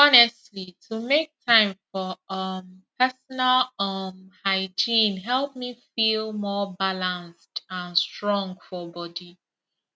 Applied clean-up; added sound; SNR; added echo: none; none; none; none.